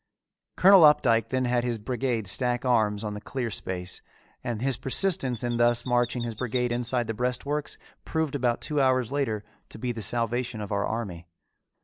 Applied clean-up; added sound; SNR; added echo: none; Chirp, tweet; 17 dB; none.